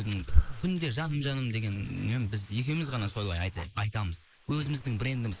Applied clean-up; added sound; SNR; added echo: neural mask model Resemble Enhance denoiser.